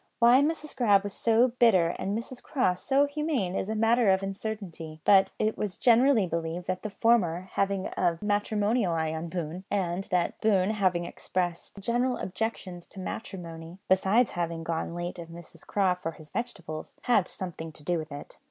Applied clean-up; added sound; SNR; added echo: none; none; none; none.